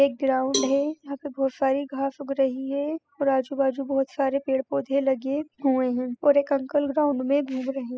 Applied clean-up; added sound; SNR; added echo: classical method spectral subtraction.